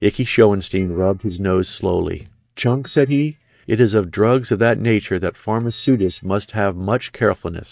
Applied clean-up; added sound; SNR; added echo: neural mask model DeepFilterNet 3.